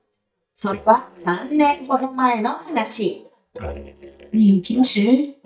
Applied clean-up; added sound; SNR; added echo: neural mask model DeepFilterNet 3.